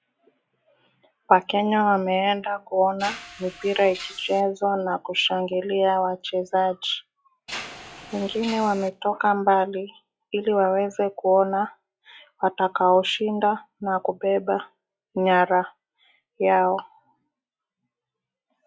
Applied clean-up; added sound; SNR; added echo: classical method log-MMSE.